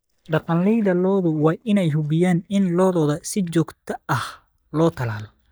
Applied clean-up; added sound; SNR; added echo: neural mask model DeepFilterNet 3.